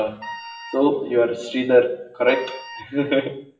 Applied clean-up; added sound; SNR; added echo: classical method WPE with log-MMSE.